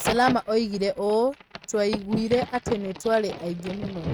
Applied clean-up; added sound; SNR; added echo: neural mask model RNNoise.